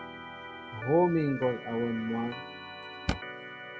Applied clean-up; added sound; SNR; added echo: none; Organ; 11 dB; none.